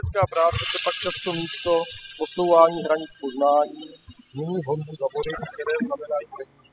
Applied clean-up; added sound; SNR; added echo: classical method spectral subtraction.